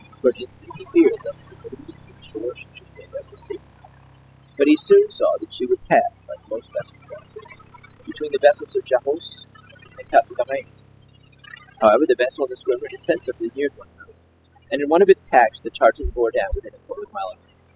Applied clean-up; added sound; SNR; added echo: classical method spectral subtraction.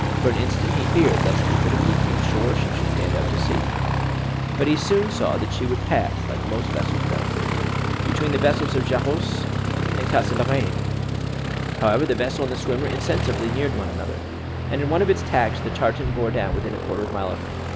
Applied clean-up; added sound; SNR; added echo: none; Aircraft; -2 dB; none.